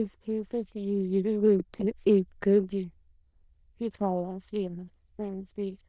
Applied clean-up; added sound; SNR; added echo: neural diffusion model UNIVERSE++.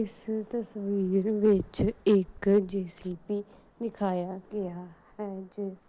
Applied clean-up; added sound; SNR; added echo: none; none; none; none.